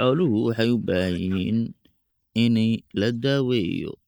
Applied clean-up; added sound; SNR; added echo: neural mask model DeepFilterNet 3.